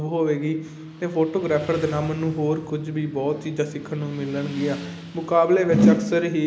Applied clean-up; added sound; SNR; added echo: none; Motorcycle; 17 dB; none.